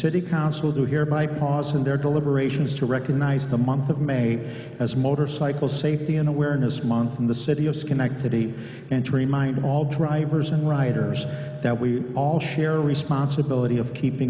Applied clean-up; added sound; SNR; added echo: none; none; none; none.